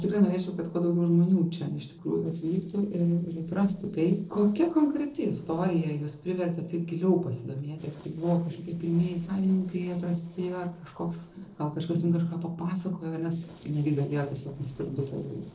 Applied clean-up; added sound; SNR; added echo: neural separator model SepFormer DNS4.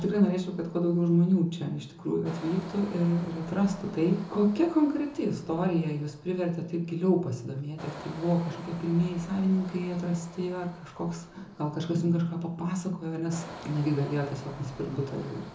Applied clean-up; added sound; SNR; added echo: none; Engine; 18 dB; reverberation time 0.5 s.